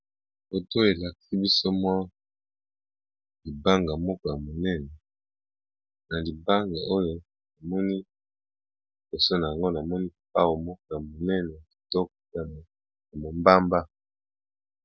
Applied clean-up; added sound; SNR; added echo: none; none; none; none.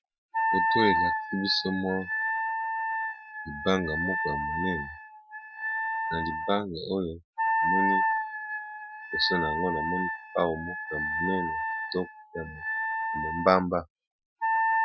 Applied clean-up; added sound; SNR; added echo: classical method Wiener filter.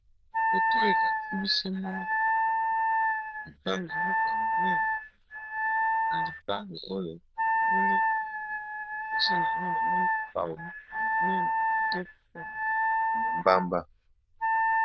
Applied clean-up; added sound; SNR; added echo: neural diffusion model UNIVERSE++.